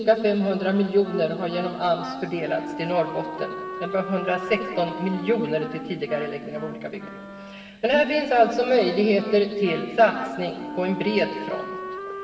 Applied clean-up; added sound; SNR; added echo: none; Wind instrument, woodwind instrument; 11 dB; reverberation time 1.9 s.